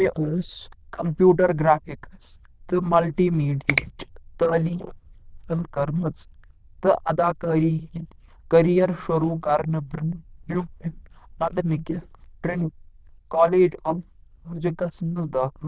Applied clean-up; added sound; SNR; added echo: neural diffusion model UNIVERSE++.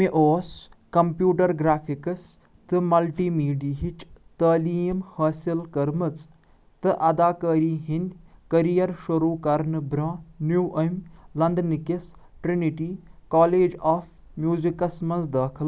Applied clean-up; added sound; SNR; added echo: none; none; none; none.